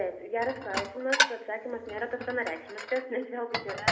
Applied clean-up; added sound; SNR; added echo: none; Dishes, pots, and pans; 0 dB; reverberation time 0.7 s.